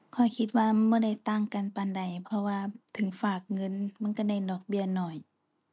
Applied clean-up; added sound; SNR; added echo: none; none; none; none.